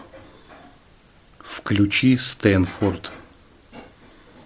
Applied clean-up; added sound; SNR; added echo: none; none; none; none.